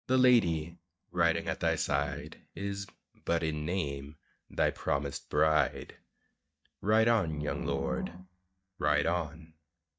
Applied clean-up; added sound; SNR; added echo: neural mask model DeepFilterNet 3.